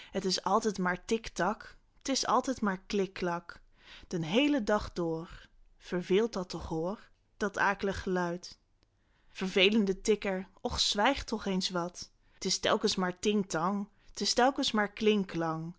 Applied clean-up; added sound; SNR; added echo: none; none; none; none.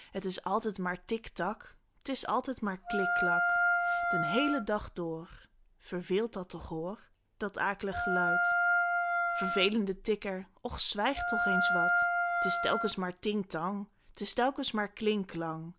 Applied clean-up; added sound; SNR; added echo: none; Wind instrument, woodwind instrument; -4 dB; none.